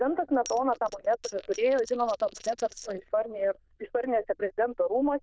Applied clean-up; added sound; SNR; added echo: neural diffusion model UNIVERSE++.